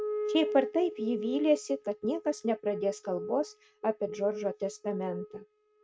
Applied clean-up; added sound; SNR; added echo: neural mask model RNNoise.